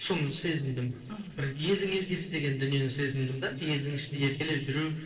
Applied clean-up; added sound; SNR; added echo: neural separator model SepFormer DNS4.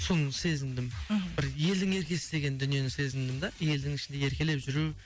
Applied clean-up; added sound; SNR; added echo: none; none; none; none.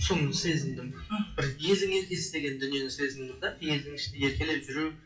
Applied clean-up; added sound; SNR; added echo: classical method WPE with log-MMSE.